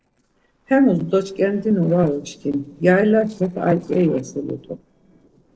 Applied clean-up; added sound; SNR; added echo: neural separator model SepFormer DNS4.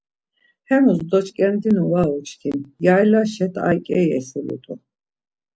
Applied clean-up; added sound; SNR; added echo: none; none; none; none.